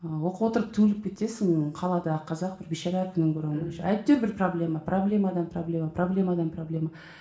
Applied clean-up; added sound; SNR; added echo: none; none; none; reverberation time 0.9 s.